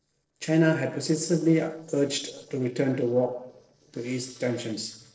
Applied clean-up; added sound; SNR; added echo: neural separator model SepFormer DNS4.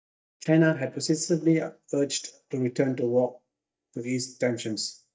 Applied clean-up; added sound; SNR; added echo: neural mask model DeepFilterNet 3.